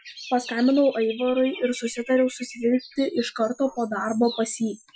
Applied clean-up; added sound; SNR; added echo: classical method Wiener filter.